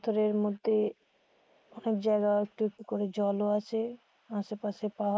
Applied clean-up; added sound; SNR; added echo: neural mask model Resemble Enhance denoiser.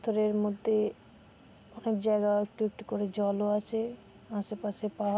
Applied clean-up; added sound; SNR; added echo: none; none; none; none.